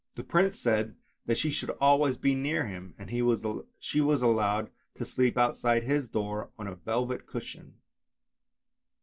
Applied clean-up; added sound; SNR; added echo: none; none; none; none.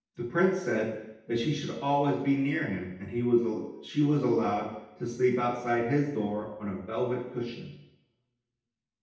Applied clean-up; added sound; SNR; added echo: none; none; none; reverberation time 0.9 s.